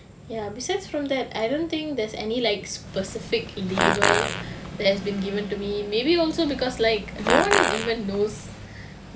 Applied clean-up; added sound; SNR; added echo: none; Fart; 1 dB; none.